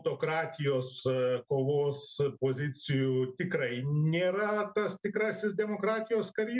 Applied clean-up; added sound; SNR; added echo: none; none; none; none.